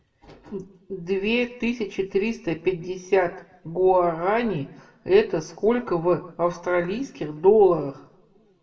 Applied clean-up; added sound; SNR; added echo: none; none; none; reverberation time 0.6 s.